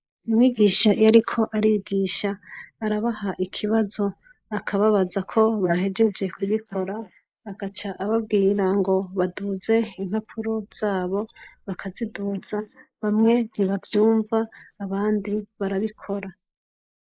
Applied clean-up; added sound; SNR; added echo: neural mask model Resemble Enhance denoiser.